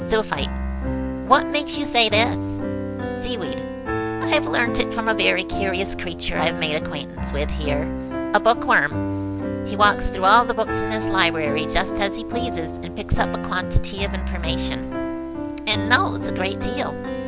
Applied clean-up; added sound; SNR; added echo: none; Piano; 3 dB; none.